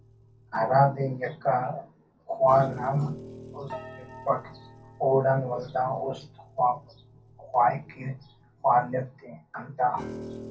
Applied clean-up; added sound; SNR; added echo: none; Piano; 17 dB; reverberation time 0.3 s.